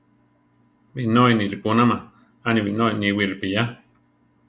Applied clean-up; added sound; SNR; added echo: none; none; none; none.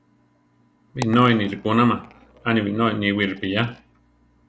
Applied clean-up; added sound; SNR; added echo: none; Coin (dropping); 19 dB; none.